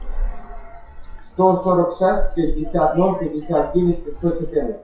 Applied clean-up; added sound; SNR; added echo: classical method WPE with log-MMSE.